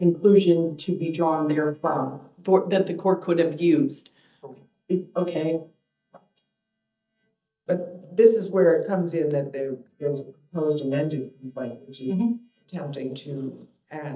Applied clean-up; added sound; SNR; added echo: neural mask model DeepFilterNet 3.